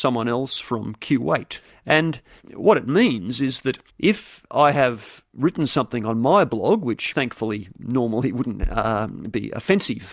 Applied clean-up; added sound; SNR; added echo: none; none; none; none.